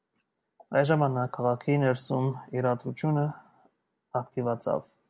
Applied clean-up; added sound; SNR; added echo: none; none; none; none.